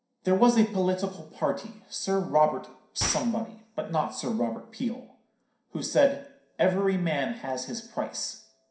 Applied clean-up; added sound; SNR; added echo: none; Gunshot, gunfire; 15 dB; reverberation time 0.5 s.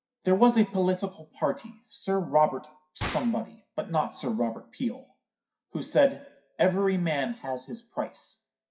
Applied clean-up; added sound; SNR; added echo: classical method WPE with log-MMSE.